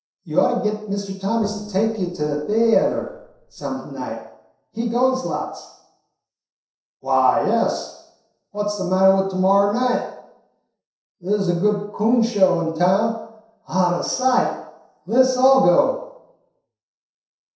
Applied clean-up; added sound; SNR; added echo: neural separator model SepFormer DNS4.